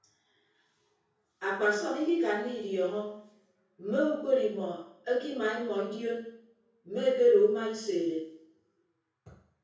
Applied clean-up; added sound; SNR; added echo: none; none; none; reverberation time 0.6 s.